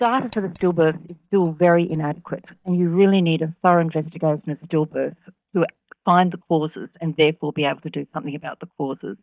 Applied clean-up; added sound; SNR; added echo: neural mask model DeepFilterNet 3.